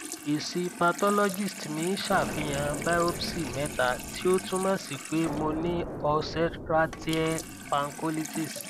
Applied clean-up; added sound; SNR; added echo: none; Explosion + Sink (filling or washing) / Water tap, faucet; 8 dB; none.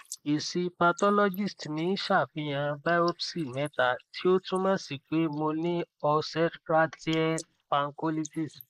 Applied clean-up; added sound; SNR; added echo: neural mask model Resemble Enhance denoiser.